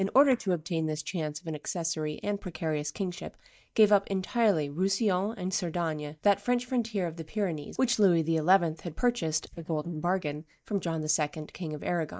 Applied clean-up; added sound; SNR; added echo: neural mask model DeepFilterNet 3.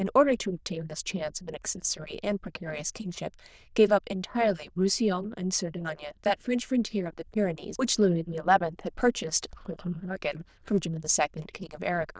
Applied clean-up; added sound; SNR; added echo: neural diffusion model UNIVERSE++.